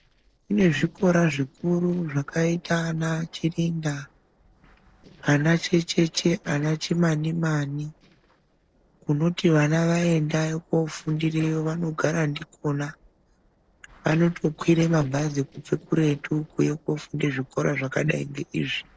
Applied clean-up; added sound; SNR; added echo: neural separator model SepFormer DNS4.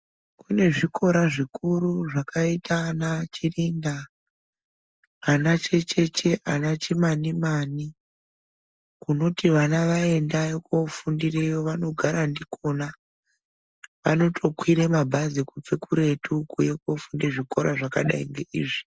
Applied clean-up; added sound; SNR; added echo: none; none; none; none.